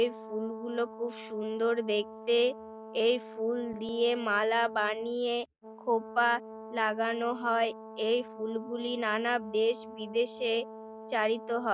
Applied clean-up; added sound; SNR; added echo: none; Brass instrument; 14 dB; none.